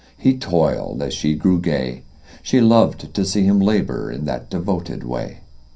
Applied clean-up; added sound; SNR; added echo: none; none; none; reverberation time 0.3 s.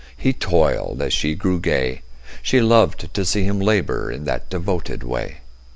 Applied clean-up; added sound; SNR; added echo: none; none; none; none.